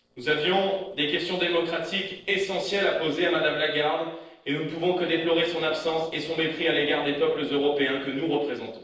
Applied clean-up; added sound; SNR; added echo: neural separator model SepFormer DNS4.